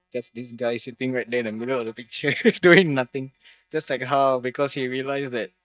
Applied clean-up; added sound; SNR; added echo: neural mask model DeepFilterNet 3.